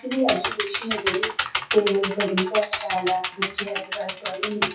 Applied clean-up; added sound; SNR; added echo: classical method WPE with log-MMSE.